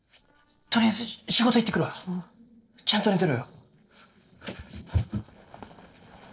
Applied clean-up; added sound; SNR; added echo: neural separator model SepFormer DNS4.